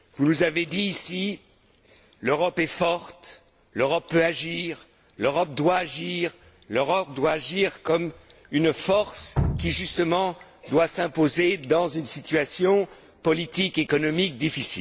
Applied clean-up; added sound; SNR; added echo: none; Drip; 15 dB; none.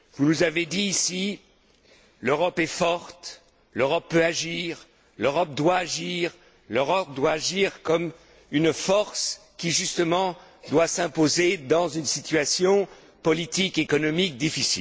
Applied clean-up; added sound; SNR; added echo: none; none; none; none.